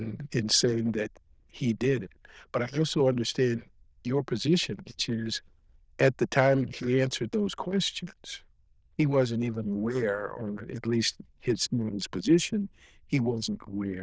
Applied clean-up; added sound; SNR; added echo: neural diffusion model UNIVERSE++.